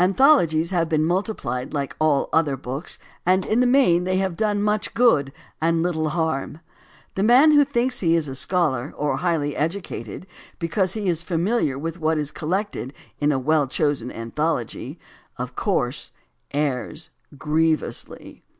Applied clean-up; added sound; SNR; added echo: none; none; none; none.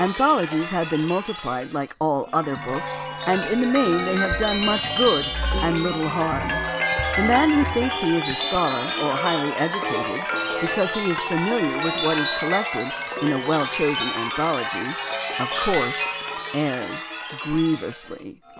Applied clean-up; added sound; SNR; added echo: none; Chime; 3 dB; none.